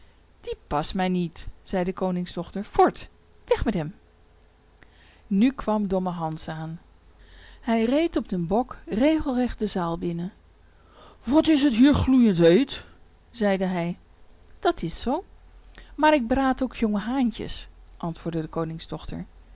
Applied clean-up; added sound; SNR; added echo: none; none; none; none.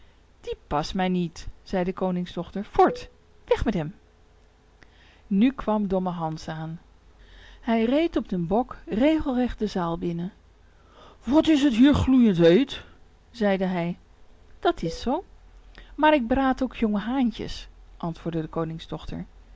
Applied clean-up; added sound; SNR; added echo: none; Cowbell; 19 dB; none.